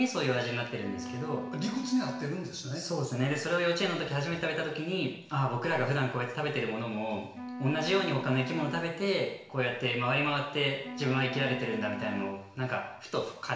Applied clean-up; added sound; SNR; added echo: none; Wind instrument, woodwind instrument; 11 dB; reverberation time 0.7 s.